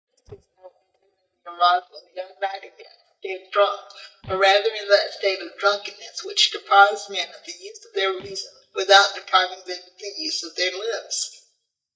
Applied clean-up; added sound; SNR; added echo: neural mask model DeepFilterNet 3.